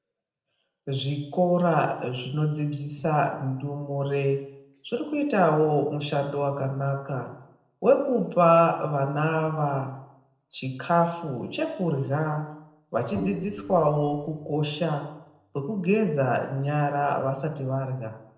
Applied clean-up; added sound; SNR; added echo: neural separator model SepFormer DNS4.